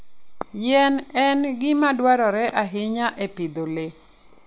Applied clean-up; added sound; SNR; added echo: none; none; none; none.